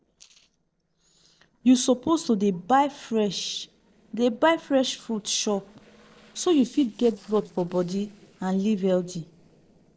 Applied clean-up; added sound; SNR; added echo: neural separator model SepFormer DNS4.